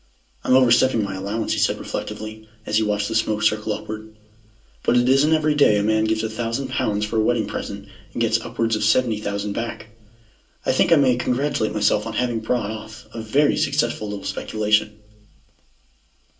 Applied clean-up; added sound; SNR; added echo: none; none; none; reverberation time 0.2 s.